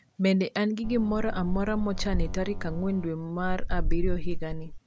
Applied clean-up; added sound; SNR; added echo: none; Boat, Water vehicle; -1 dB; none.